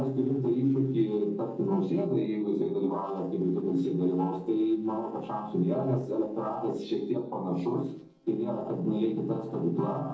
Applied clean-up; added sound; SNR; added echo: neural separator model SepFormer DNS4.